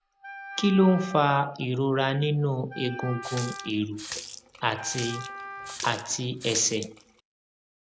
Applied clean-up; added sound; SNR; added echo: none; Wind instrument, woodwind instrument + Water tap, faucet; 12 dB; none.